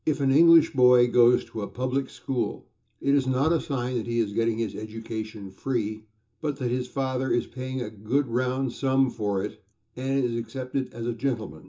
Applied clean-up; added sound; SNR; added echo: none; none; none; reverberation time 0.2 s.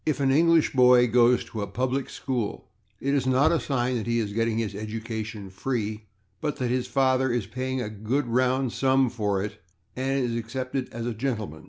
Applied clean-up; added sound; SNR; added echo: none; none; none; none.